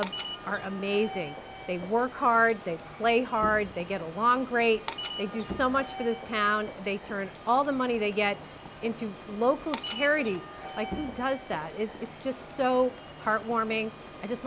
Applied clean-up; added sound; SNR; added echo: none; Bowed string instrument + Walk, footsteps / Subway, metro, underground; 12 dB; none.